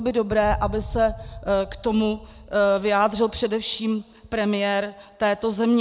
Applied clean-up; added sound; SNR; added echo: none; Boom; 15 dB; none.